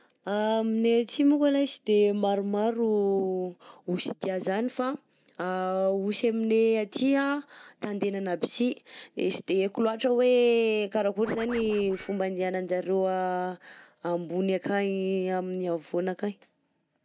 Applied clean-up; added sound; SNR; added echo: none; Scratching (performance technique); 17 dB; none.